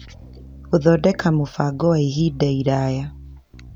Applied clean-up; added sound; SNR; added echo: none; Bass guitar; 20 dB; none.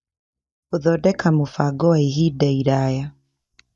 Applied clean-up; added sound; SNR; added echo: neural mask model DeepFilterNet 3.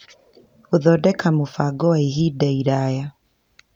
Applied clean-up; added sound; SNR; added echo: none; none; none; none.